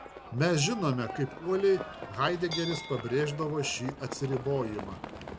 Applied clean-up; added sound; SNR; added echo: none; Livestock, farm animals, working animals; 11 dB; none.